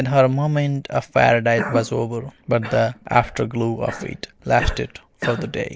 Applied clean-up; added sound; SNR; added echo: neural mask model Resemble Enhance denoiser.